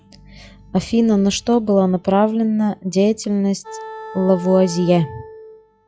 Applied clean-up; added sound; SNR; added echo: classical method log-MMSE.